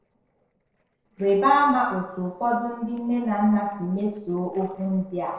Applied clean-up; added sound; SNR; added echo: neural separator model SepFormer DNS4.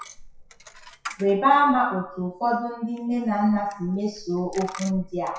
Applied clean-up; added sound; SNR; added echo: classical method WPE with log-MMSE.